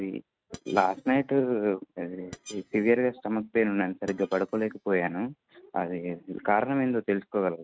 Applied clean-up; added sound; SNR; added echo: neural mask model RNNoise.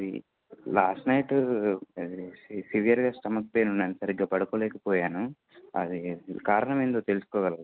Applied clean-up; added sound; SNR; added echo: none; none; none; none.